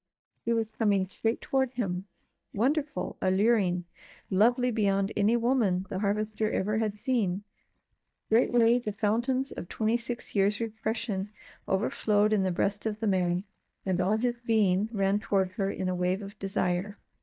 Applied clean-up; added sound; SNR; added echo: neural mask model DeepFilterNet 3.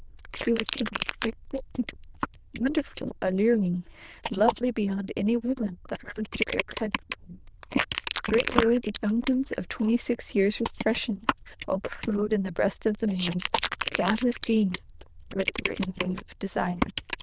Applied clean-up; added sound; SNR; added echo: neural diffusion model UNIVERSE++.